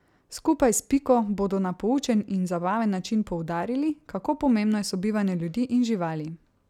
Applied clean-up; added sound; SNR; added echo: none; none; none; none.